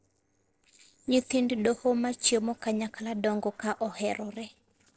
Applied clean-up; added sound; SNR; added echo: neural separator model SepFormer DNS4.